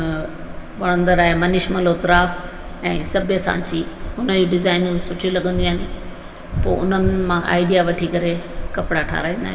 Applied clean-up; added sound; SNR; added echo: none; none; none; reverberation time 1.9 s.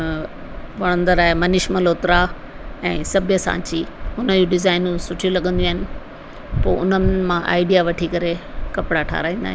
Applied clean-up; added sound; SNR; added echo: none; none; none; none.